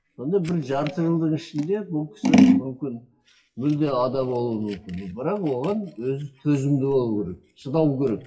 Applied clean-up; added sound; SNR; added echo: classical method WPE with log-MMSE.